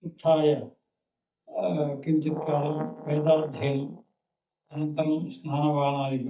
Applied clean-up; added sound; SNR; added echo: neural mask model DeepFilterNet 3.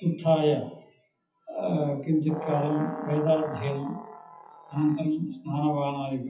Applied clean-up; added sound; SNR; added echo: classical method WPE with log-MMSE.